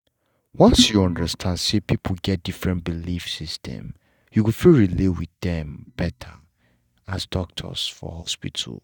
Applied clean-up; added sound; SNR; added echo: neural mask model DeepFilterNet 3.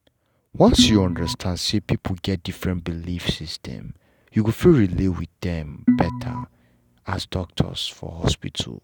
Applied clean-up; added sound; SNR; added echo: none; Organ; 1 dB; none.